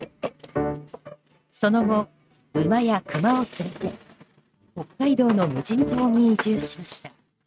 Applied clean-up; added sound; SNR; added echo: neural mask model RNNoise.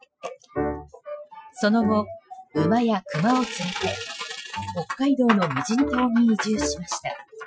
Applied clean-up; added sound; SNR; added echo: classical method Wiener filter.